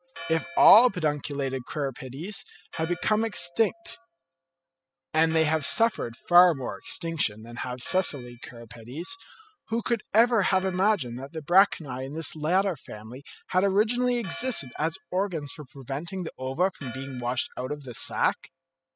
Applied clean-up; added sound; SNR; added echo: classical method spectral subtraction.